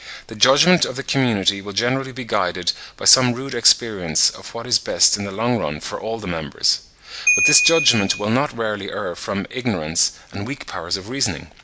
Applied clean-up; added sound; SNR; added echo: none; Ringtone / Bell; -1 dB; none.